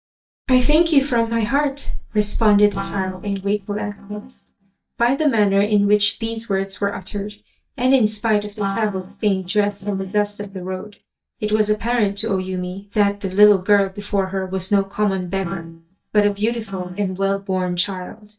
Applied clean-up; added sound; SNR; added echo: neural mask model DeepFilterNet 3.